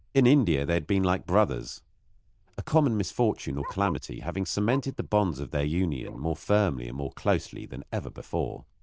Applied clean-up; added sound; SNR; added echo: neural diffusion model UNIVERSE++.